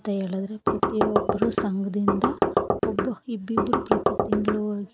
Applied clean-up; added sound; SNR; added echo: none; Knock; -5 dB; none.